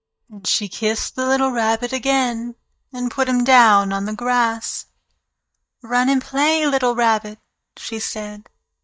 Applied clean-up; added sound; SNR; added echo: neural mask model DeepFilterNet 3.